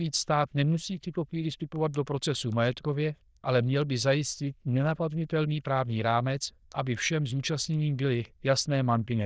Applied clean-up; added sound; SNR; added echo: neural diffusion model UNIVERSE++.